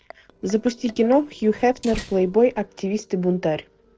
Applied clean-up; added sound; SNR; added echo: neural separator model SepFormer DNS4.